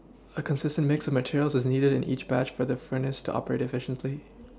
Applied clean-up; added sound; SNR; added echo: none; none; none; none.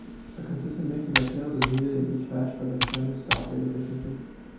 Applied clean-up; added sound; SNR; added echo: none; Computer keyboard; 1 dB; reverberation time 0.8 s.